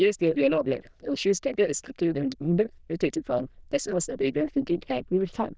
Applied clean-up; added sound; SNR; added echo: neural diffusion model UNIVERSE++.